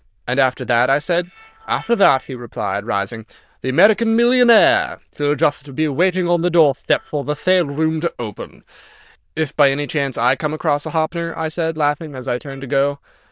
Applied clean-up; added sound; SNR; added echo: neural diffusion model UNIVERSE++.